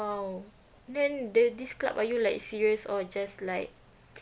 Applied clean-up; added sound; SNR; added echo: none; none; none; none.